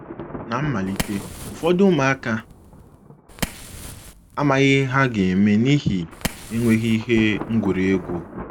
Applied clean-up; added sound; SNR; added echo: none; Fire + Thunder; 13 dB; none.